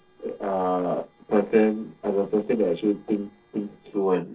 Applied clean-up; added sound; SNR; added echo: neural separator model SepFormer DNS4.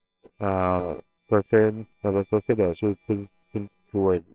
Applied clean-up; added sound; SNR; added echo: neural separator model SepFormer WHAMR!.